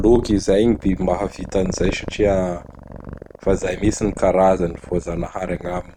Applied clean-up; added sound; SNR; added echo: neural mask model RNNoise.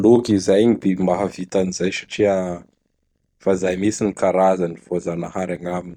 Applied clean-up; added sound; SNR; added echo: neural mask model DeepFilterNet 3.